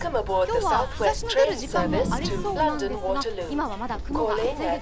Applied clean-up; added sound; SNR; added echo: none; Train; -4 dB; none.